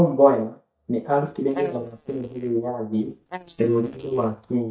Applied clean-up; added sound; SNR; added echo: neural mask model DeepFilterNet 3.